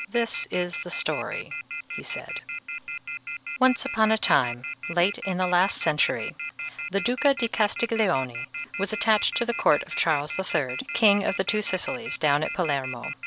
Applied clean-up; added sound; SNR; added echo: none; Telephone; 8 dB; none.